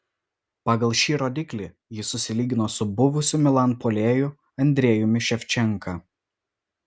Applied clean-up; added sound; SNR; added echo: none; none; none; none.